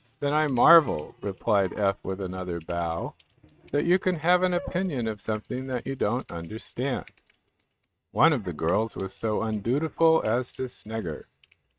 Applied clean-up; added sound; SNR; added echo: neural mask model RNNoise.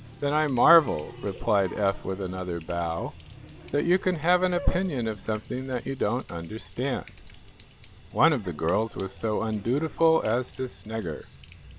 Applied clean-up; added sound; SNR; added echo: none; Water tap, faucet; 18 dB; none.